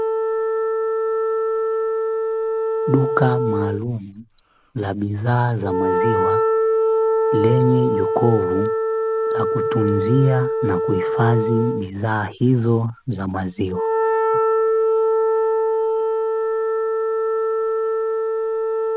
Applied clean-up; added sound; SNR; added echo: none; Wind instrument, woodwind instrument; -3 dB; none.